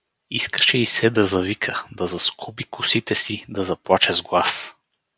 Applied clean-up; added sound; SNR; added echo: none; none; none; none.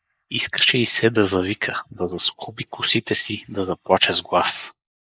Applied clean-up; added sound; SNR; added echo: neural mask model Resemble Enhance denoiser.